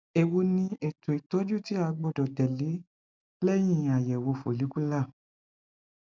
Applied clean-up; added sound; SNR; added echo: none; none; none; none.